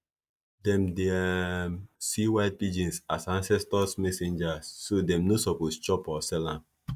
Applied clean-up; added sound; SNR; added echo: neural mask model DeepFilterNet 3.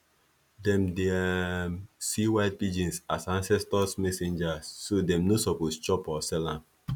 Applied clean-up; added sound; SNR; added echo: none; none; none; none.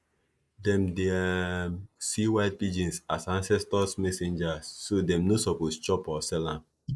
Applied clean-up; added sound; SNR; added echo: neural mask model Resemble Enhance denoiser.